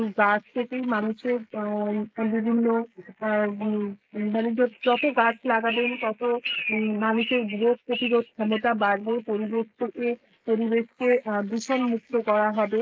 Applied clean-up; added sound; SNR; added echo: neural mask model Resemble Enhance denoiser.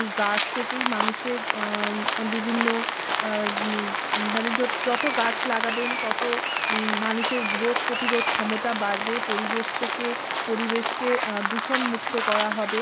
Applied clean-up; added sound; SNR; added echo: none; Rain; -2 dB; none.